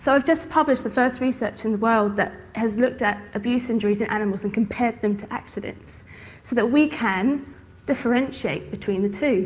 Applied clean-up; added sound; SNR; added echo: none; none; none; none.